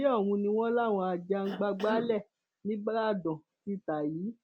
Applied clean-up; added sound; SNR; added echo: none; Cough; 9 dB; none.